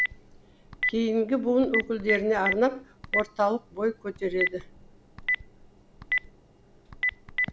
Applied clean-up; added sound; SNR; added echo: none; Telephone; 4 dB; none.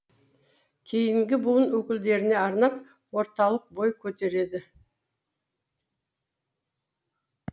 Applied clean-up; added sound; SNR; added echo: none; none; none; none.